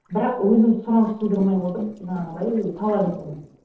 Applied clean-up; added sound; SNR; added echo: neural separator model SepFormer DNS4.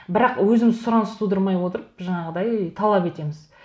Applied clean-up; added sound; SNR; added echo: none; none; none; none.